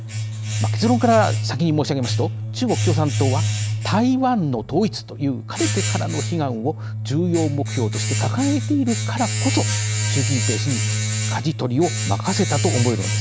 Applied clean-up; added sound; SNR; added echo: none; Domestic sounds, home sounds; 1 dB; none.